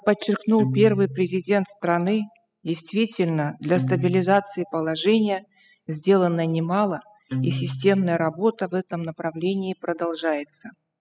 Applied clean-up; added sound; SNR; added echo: classical method spectral subtraction.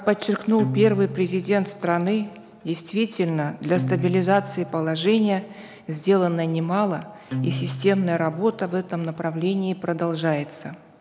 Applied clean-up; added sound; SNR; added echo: none; Acoustic guitar; 10 dB; none.